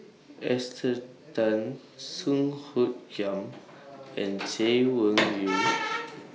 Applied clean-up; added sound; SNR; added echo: none; none; none; none.